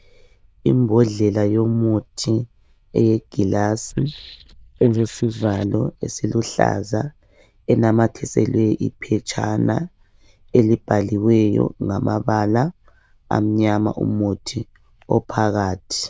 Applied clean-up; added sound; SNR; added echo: neural diffusion model UNIVERSE++.